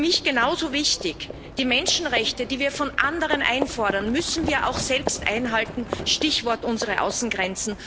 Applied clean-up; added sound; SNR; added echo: none; Livestock, farm animals, working animals; 10 dB; none.